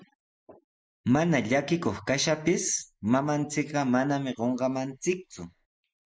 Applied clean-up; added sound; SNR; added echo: neural mask model Resemble Enhance denoiser.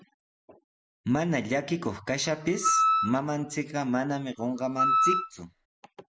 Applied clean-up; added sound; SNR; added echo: none; Wind instrument, woodwind instrument; -2 dB; none.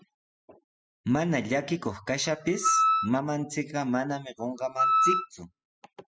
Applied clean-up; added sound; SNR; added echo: classical method spectral subtraction.